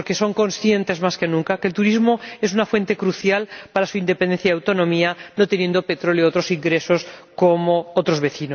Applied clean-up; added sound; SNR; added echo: none; none; none; none.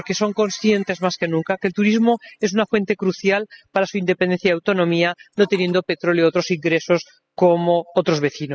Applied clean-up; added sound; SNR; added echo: classical method spectral subtraction.